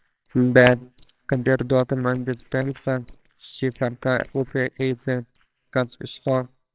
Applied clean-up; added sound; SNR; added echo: neural separator model SepFormer WHAMR!.